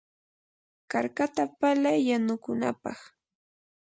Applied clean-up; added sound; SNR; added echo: none; none; none; none.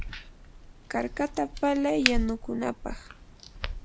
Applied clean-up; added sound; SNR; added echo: none; Crack; 4 dB; none.